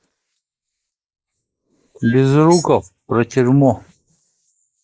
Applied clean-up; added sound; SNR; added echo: neural mask model Resemble Enhance denoiser.